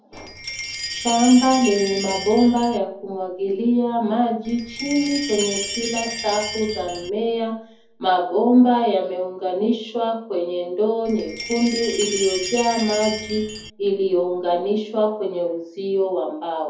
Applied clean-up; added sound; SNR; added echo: none; Chime; 10 dB; reverberation time 0.5 s.